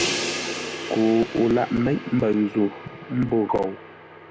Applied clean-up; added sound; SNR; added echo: none; Crash cymbal; 8 dB; none.